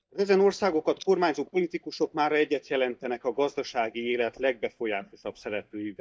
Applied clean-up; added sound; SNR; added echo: neural mask model DeepFilterNet 3.